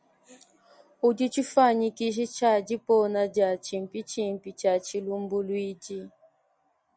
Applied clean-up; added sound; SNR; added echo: none; none; none; none.